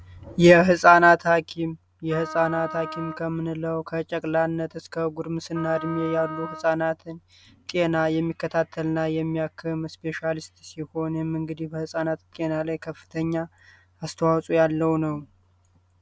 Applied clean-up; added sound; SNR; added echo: none; Wind instrument, woodwind instrument; 13 dB; none.